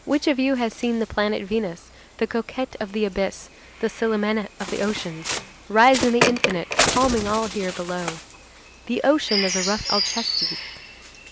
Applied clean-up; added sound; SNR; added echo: none; Bird; 5 dB; none.